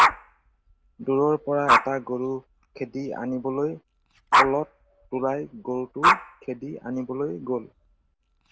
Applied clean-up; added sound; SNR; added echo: none; Dog; -2 dB; none.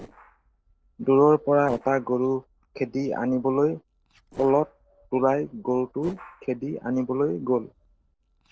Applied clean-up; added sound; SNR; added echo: neural separator model SepFormer DNS4.